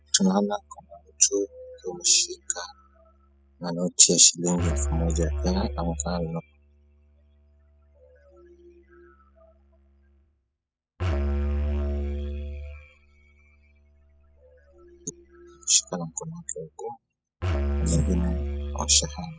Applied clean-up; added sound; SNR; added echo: classical method spectral subtraction.